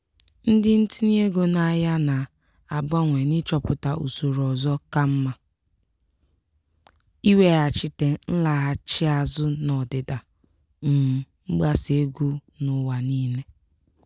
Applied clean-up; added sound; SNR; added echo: none; none; none; none.